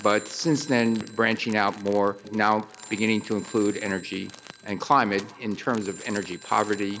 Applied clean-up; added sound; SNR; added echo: none; Telephone + Crumpling, crinkling; 18 dB; none.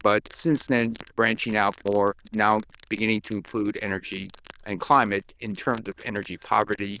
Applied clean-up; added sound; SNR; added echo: neural diffusion model UNIVERSE++.